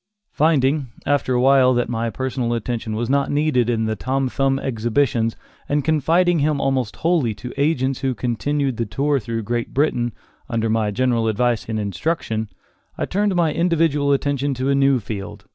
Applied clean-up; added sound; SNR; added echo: none; none; none; none.